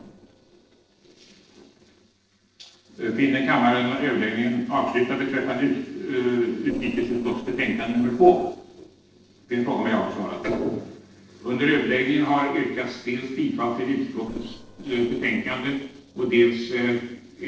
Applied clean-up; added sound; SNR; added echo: neural separator model SepFormer DNS4.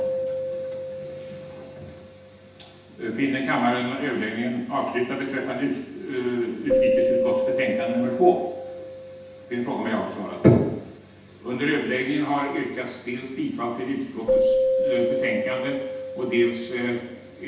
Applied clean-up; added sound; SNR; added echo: none; Keyboard (musical); 2 dB; reverberation time 0.9 s.